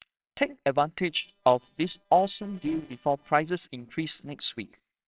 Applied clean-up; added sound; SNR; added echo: neural separator model SepFormer WHAMR!.